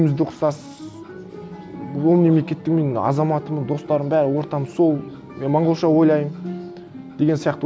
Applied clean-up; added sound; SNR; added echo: none; none; none; none.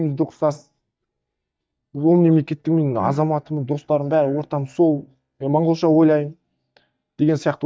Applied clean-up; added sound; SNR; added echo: neural mask model DeepFilterNet 3.